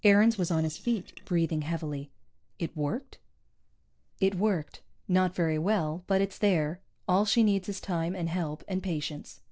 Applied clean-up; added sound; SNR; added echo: neural separator model SepFormer DNS4.